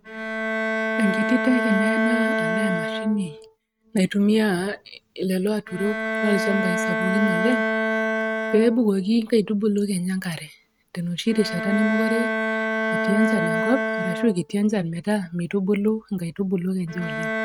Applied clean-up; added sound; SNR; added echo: neural mask model RNNoise.